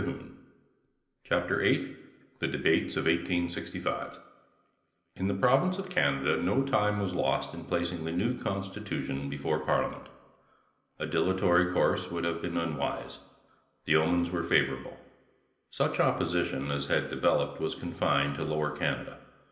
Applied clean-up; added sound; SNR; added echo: none; none; none; reverberation time 0.8 s.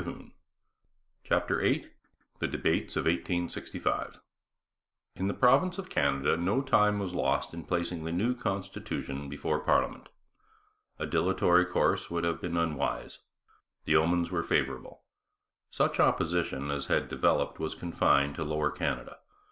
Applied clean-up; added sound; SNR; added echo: none; none; none; none.